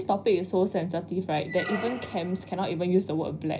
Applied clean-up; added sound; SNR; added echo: none; Squeak; 12 dB; reverberation time 0.4 s.